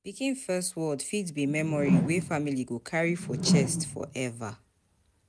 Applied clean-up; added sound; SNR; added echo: none; Whoosh, swoosh, swish; -1 dB; none.